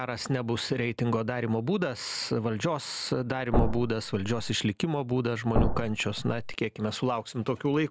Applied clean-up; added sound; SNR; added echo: none; Thump, thud; -1 dB; none.